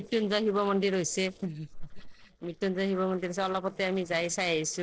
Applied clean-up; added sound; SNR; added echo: neural separator model SepFormer DNS4.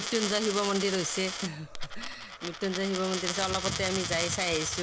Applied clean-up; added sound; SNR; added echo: none; Coin (dropping); 4 dB; none.